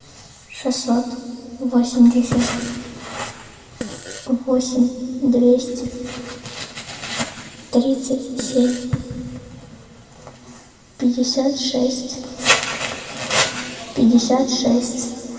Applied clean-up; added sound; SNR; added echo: none; Fart; 15 dB; reverberation time 2.1 s.